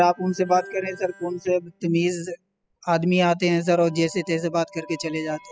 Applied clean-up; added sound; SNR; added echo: classical method spectral subtraction.